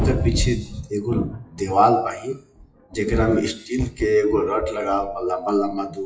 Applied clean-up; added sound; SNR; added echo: classical method WPE with log-MMSE.